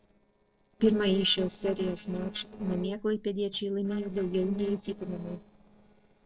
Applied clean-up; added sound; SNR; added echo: neural separator model SepFormer DNS4.